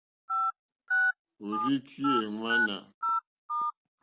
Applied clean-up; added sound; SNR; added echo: none; Telephone; -4 dB; none.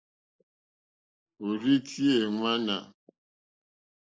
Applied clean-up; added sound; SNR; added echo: neural mask model Resemble Enhance denoiser.